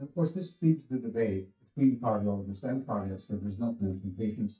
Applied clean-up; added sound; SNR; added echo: neural mask model DeepFilterNet 3.